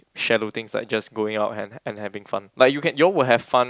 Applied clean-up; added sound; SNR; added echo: none; none; none; none.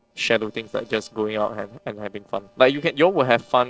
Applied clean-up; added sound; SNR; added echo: neural separator model SepFormer DNS4.